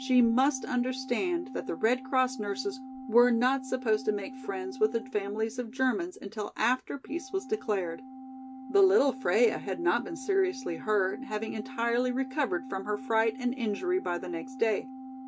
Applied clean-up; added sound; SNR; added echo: none; Organ; 13 dB; none.